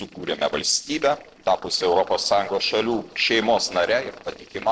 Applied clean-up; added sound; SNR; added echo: neural separator model SepFormer DNS4.